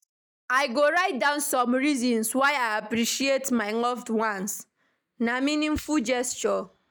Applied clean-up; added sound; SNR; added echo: neural mask model DeepFilterNet 3.